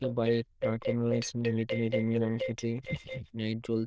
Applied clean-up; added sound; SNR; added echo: neural diffusion model UNIVERSE++.